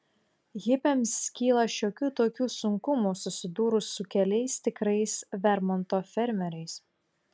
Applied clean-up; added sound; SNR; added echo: none; none; none; none.